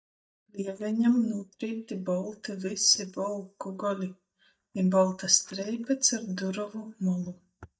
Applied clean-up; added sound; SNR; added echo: neural mask model DeepFilterNet 3.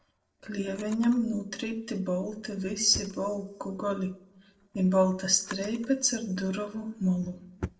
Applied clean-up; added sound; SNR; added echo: neural separator model SepFormer DNS4.